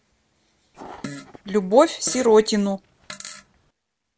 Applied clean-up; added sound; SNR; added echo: none; Fart; 17 dB; none.